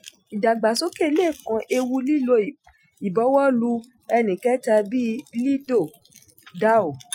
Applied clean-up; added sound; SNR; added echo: classical method Wiener filter.